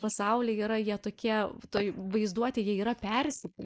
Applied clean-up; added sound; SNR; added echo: neural mask model Resemble Enhance denoiser.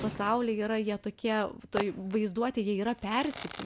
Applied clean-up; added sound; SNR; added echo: none; Crackle / Fireworks; 12 dB; none.